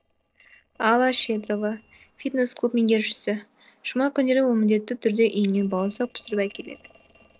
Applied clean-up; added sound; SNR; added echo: neural separator model SepFormer DNS4.